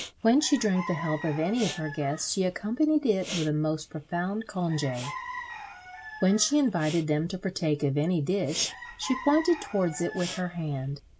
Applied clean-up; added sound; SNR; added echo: none; Respiratory sounds + Chicken, rooster; 14 dB; none.